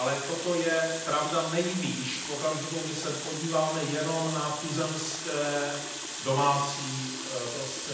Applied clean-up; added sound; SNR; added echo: none; Water tap, faucet; 7 dB; reverberation time 0.9 s.